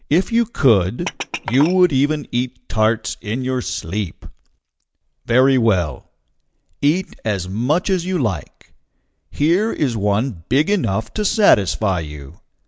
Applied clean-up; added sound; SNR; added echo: none; Glass; 14 dB; none.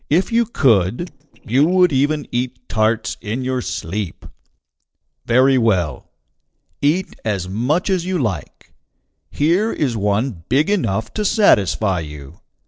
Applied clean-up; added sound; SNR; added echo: neural separator model SepFormer DNS4.